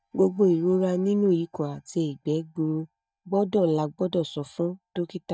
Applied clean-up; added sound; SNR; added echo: neural mask model DeepFilterNet 3.